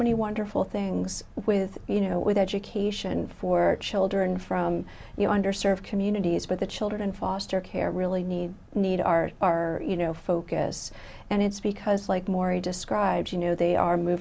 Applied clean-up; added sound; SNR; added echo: none; none; none; none.